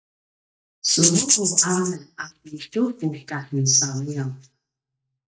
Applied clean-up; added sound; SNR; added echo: neural mask model DeepFilterNet 3.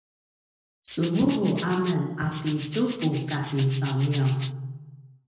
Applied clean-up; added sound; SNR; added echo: none; Rattle (instrument); -1 dB; reverberation time 1.0 s.